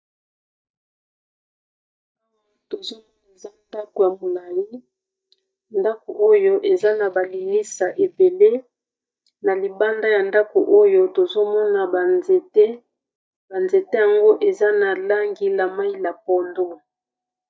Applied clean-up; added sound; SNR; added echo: neural mask model DeepFilterNet 3.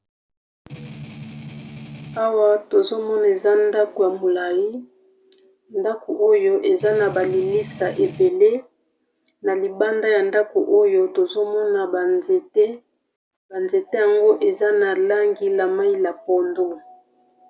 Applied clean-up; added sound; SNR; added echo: none; Strum; 16 dB; none.